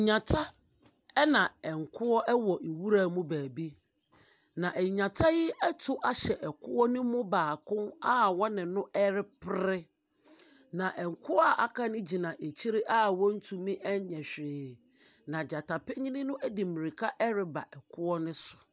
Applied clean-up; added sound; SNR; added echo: none; none; none; none.